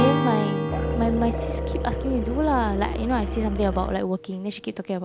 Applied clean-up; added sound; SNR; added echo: none; Musical instrument + Acoustic guitar / Strum; 1 dB; none.